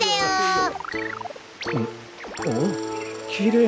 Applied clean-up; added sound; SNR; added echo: none; none; none; none.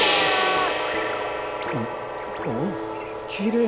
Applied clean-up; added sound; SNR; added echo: none; Gong; -1 dB; none.